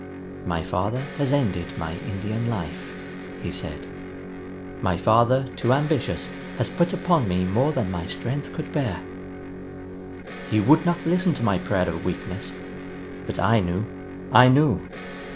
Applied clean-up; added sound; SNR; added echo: none; Electric guitar; 11 dB; none.